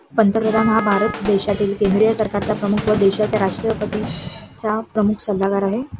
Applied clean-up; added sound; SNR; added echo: none; Drum / Drum kit + Wind instrument, woodwind instrument; 11 dB; none.